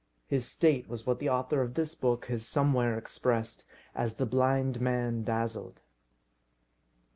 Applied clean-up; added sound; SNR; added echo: none; none; none; none.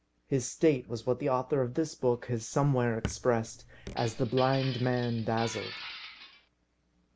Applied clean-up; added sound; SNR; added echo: none; Glass + Raindrop / Drip; 12 dB; none.